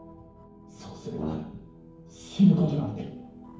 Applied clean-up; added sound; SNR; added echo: neural separator model SepFormer DNS4.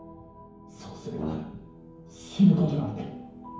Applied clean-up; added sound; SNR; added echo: none; Brass instrument; 9 dB; reverberation time 0.9 s.